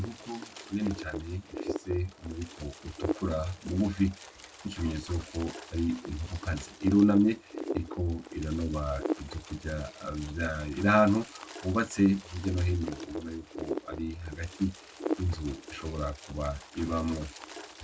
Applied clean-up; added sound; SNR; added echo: none; Wind; 10 dB; none.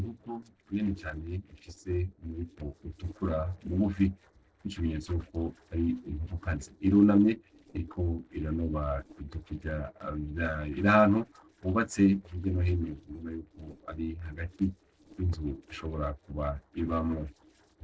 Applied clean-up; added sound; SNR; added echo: neural separator model SepFormer DNS4.